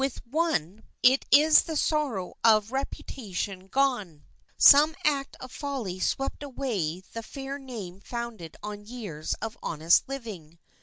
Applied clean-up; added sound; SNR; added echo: none; none; none; none.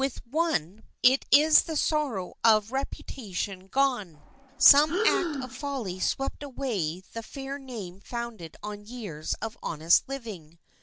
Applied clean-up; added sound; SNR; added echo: none; Breathing; 5 dB; none.